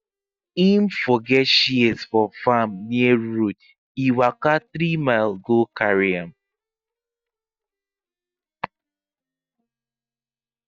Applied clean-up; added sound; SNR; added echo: neural mask model DeepFilterNet 3.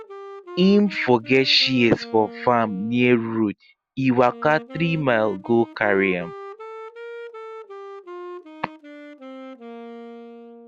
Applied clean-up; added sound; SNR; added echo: none; Wind instrument, woodwind instrument; 16 dB; none.